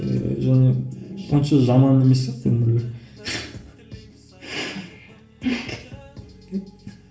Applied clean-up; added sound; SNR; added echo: none; none; none; reverberation time 0.5 s.